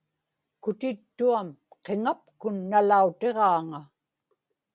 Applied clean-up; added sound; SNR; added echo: none; none; none; none.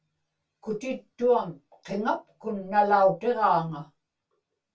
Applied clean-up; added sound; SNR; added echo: none; none; none; reverberation time 0.2 s.